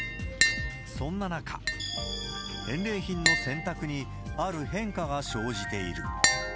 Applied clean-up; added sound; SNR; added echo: none; Tap; 0 dB; none.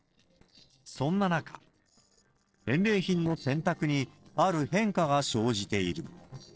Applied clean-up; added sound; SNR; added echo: neural separator model SepFormer DNS4.